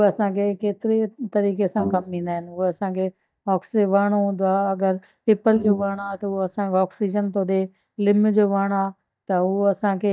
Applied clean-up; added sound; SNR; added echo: neural mask model DeepFilterNet 3.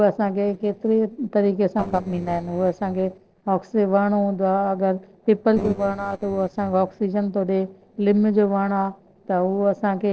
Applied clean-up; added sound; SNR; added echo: neural separator model SepFormer DNS4.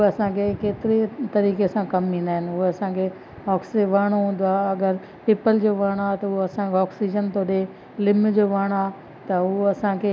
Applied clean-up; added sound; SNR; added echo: none; none; none; none.